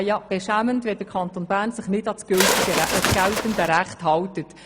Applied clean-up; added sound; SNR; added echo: none; Bird; -1 dB; none.